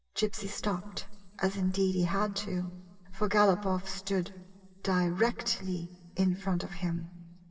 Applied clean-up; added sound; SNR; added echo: none; none; none; reverberation time 2.9 s.